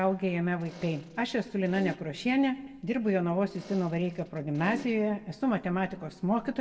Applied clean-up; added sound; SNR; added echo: none; Fart; 15 dB; reverberation time 0.8 s.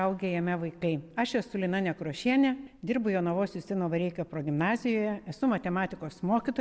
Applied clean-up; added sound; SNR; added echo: none; none; none; none.